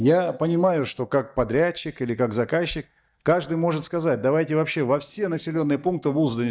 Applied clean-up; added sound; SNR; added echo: neural mask model DeepFilterNet 3.